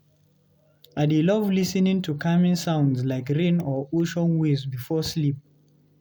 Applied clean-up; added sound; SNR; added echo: none; none; none; none.